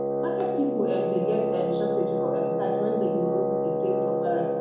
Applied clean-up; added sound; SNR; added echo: none; Wind instrument, woodwind instrument; -4 dB; reverberation time 0.8 s.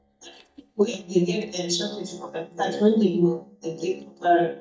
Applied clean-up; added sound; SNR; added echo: neural mask model DeepFilterNet 3.